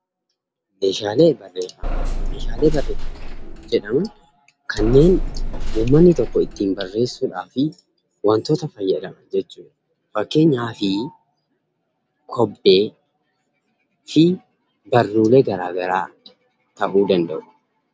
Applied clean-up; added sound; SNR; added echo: none; Bus / Engine; 3 dB; none.